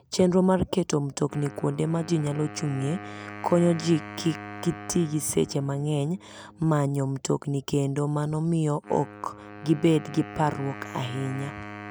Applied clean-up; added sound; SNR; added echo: none; Wind instrument, woodwind instrument; 16 dB; none.